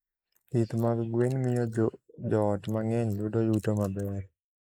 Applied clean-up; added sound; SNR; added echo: neural mask model Resemble Enhance denoiser.